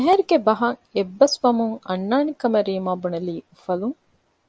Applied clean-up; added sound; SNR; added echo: none; none; none; none.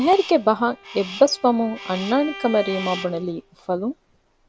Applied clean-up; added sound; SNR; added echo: none; Crow + Bowed string instrument; 15 dB; none.